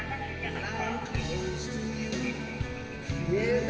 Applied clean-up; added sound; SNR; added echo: none; none; none; reverberation time 2.1 s.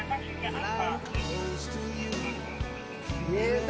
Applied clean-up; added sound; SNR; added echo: none; none; none; none.